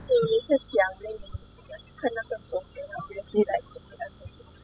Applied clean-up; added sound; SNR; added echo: classical method spectral subtraction.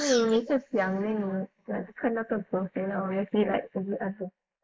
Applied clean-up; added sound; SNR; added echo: neural mask model Resemble Enhance denoiser.